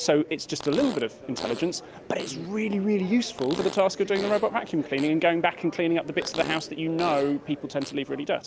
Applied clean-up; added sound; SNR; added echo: none; Fart; 15 dB; none.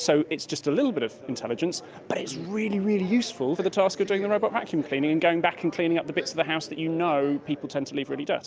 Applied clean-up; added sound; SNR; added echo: none; none; none; none.